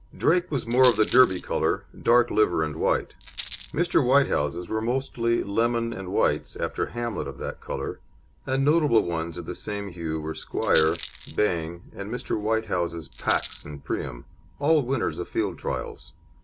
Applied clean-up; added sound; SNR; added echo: none; Rattle; 14 dB; none.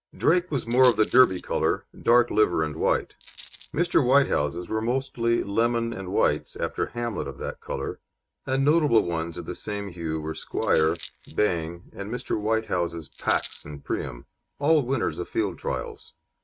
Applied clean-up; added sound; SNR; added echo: neural mask model RNNoise.